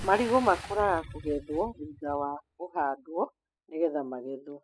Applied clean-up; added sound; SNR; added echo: classical method spectral subtraction.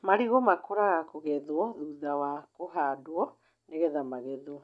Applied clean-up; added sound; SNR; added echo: none; none; none; none.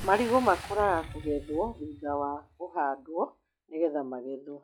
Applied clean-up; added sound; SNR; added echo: classical method log-MMSE.